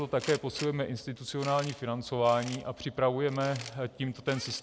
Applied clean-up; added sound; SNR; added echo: none; Tools; 16 dB; none.